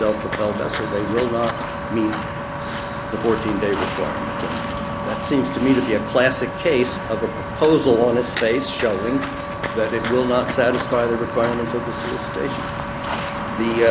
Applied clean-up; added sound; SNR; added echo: none; Walk, footsteps + Wind instrument, woodwind instrument; 5 dB; none.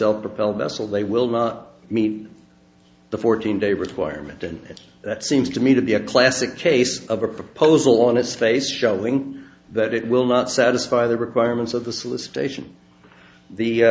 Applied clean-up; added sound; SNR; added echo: none; none; none; none.